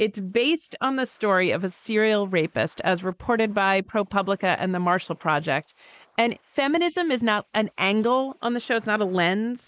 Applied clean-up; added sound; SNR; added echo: neural mask model Resemble Enhance denoiser.